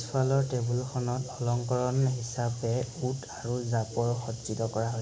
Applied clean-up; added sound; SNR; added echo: none; none; none; none.